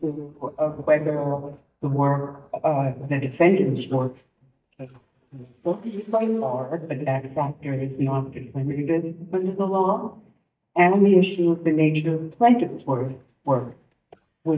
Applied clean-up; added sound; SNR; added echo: neural mask model DeepFilterNet 3.